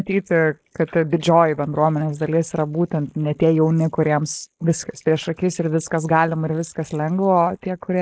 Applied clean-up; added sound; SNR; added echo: neural mask model Resemble Enhance denoiser.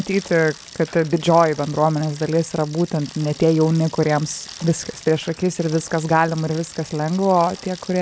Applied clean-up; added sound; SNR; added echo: none; Bicycle; 19 dB; none.